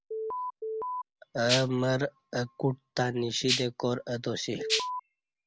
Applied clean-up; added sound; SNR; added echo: none; Alarm + Rattle (instrument); 0 dB; none.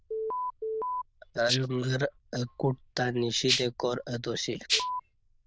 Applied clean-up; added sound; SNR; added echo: neural diffusion model UNIVERSE++.